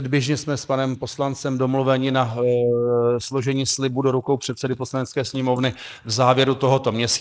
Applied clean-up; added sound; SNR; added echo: neural mask model Resemble Enhance denoiser.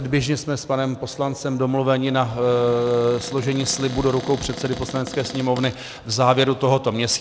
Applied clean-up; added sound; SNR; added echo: none; Cupboard open or close; 14 dB; none.